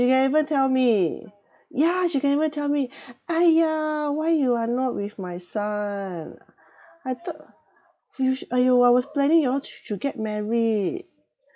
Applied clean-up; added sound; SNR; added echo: none; none; none; none.